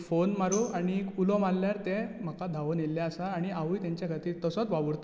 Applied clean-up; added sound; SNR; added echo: none; Tambourine; 16 dB; none.